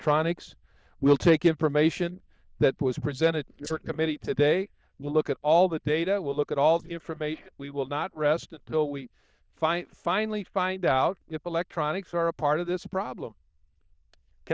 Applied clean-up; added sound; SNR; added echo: neural diffusion model UNIVERSE++.